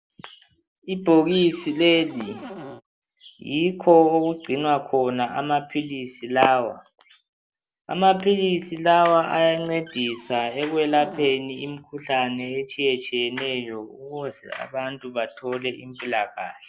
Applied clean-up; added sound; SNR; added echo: none; Cupboard open or close; 18 dB; none.